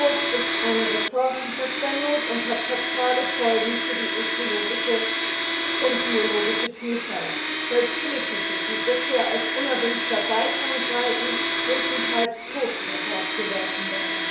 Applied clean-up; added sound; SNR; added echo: none; Domestic sounds, home sounds; -2 dB; reverberation time 0.6 s.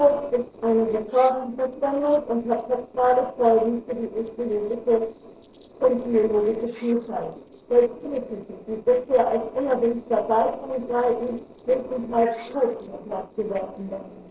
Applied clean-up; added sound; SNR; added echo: neural separator model SepFormer DNS4.